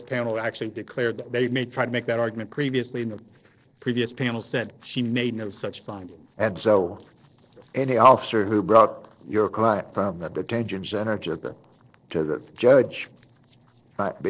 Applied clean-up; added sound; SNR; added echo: neural separator model SepFormer DNS4.